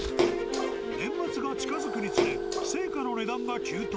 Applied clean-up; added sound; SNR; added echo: none; Splash, splatter + Telephone; -4 dB; none.